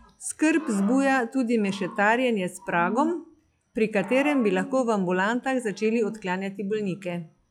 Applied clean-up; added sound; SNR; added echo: classical method log-MMSE.